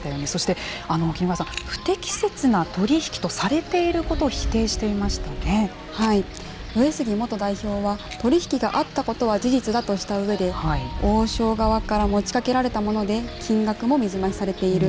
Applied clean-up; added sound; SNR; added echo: none; Wind; 10 dB; none.